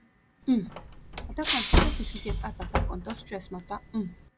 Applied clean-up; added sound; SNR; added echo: none; Slam + Shatter; -5 dB; none.